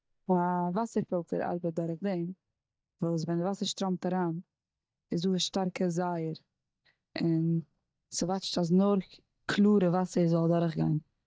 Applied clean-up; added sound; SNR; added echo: neural mask model DeepFilterNet 3.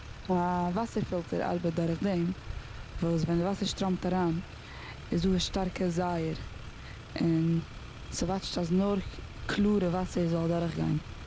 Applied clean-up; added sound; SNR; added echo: none; Motor vehicle (road); 12 dB; none.